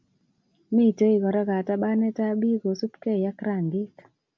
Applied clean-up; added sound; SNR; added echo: none; none; none; none.